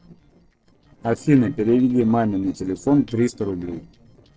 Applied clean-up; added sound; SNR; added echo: neural separator model SepFormer DNS4.